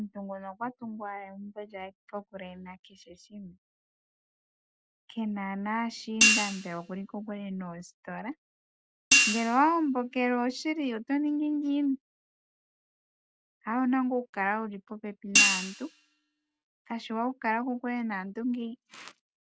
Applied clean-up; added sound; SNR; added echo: none; Hi-hat; -4 dB; none.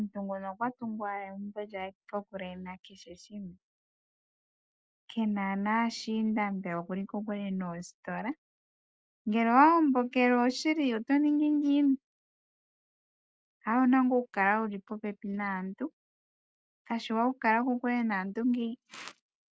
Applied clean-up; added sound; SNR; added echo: none; none; none; none.